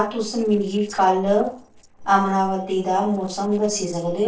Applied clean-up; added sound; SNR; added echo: neural separator model SepFormer DNS4.